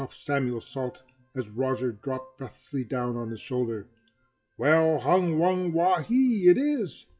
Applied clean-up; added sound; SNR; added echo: classical method WPE with log-MMSE.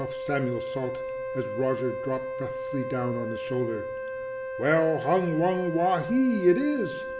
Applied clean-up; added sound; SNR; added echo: none; Wind instrument, woodwind instrument; 6 dB; reverberation time 2.5 s.